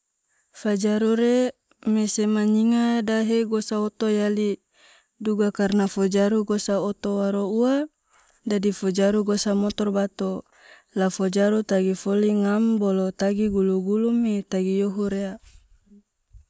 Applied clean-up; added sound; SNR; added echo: none; none; none; none.